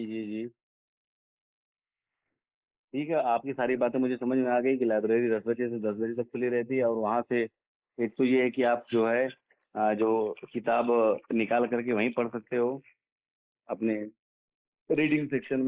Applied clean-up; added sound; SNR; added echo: neural mask model Resemble Enhance denoiser.